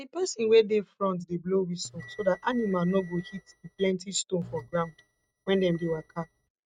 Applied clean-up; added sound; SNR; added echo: neural mask model RNNoise.